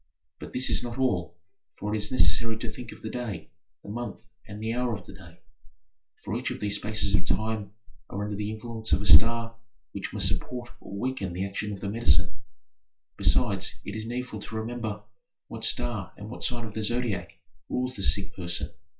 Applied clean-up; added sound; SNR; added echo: none; none; none; reverberation time 0.2 s.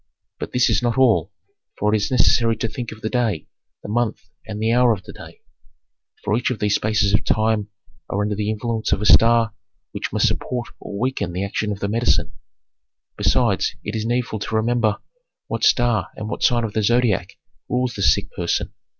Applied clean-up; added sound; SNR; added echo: none; none; none; none.